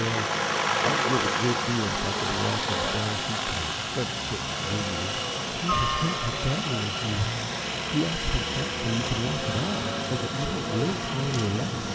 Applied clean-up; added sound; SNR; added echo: none; Aircraft; -2 dB; none.